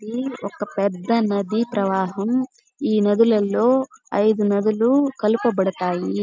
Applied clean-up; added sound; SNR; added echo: none; none; none; none.